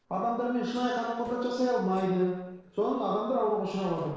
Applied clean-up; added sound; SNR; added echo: neural separator model SepFormer DNS4.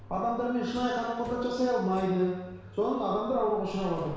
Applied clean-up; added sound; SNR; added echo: none; Subway, metro, underground; 19 dB; reverberation time 1.1 s.